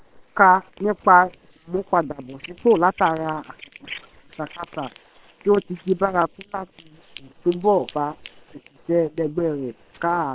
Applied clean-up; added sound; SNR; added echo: neural separator model SepFormer WHAM!.